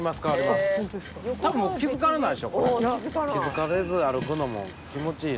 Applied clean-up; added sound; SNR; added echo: none; Fart; 15 dB; none.